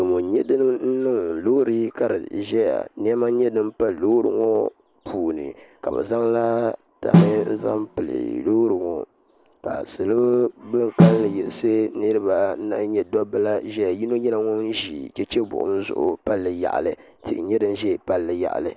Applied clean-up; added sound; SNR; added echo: none; Snare drum; -3 dB; none.